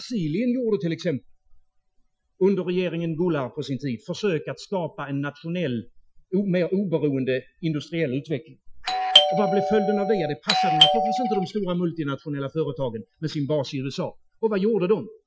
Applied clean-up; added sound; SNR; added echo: classical method Wiener filter.